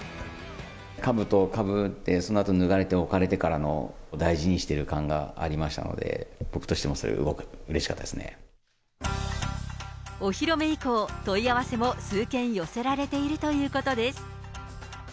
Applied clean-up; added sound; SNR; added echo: none; none; none; none.